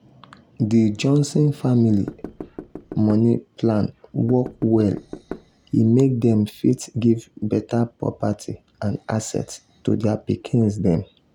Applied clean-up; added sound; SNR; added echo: none; Knock / Wood; 15 dB; none.